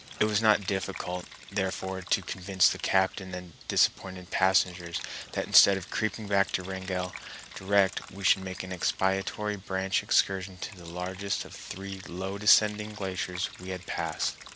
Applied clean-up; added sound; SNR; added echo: none; Liquid; 17 dB; none.